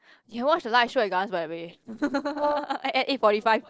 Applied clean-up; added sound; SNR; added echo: neural separator model SepFormer DNS4.